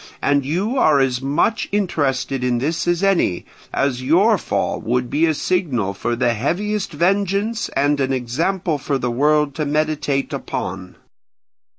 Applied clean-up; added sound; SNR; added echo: none; none; none; none.